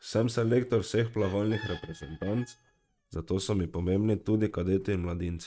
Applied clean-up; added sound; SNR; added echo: neural mask model RNNoise.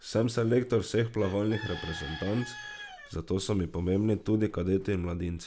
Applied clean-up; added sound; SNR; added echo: none; Bird / Chicken, rooster; 16 dB; none.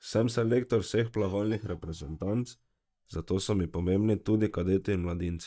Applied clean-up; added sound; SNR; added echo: neural mask model DeepFilterNet 3.